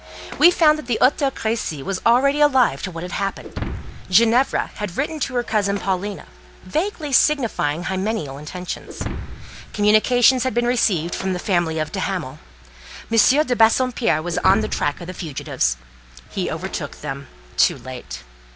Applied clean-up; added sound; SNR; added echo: none; Shatter; 15 dB; none.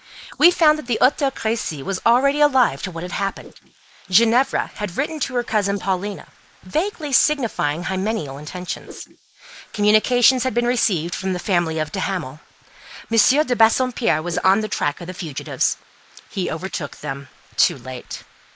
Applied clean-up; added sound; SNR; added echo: neural mask model Resemble Enhance denoiser.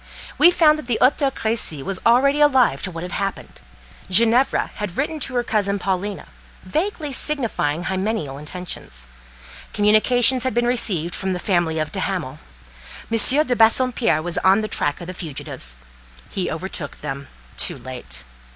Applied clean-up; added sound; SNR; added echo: none; none; none; none.